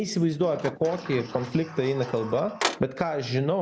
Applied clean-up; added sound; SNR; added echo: none; Sliding door; 9 dB; none.